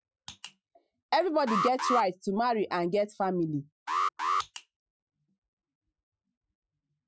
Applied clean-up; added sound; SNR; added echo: classical method Wiener filter.